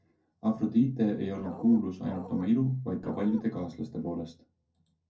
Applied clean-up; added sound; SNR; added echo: neural separator model SepFormer DNS4.